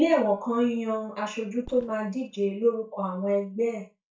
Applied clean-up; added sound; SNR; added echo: neural mask model DeepFilterNet 3.